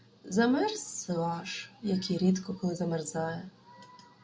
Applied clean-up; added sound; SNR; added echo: none; none; none; none.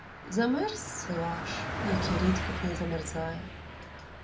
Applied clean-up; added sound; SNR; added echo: none; Car passing by; 3 dB; none.